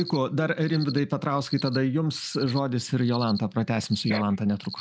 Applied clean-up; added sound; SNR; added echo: neural mask model Resemble Enhance denoiser.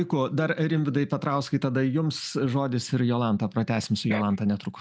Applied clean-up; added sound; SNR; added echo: none; none; none; none.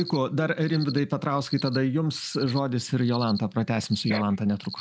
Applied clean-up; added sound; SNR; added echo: none; Cricket; 16 dB; none.